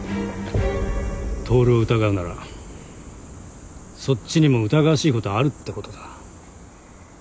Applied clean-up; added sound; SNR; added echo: none; none; none; none.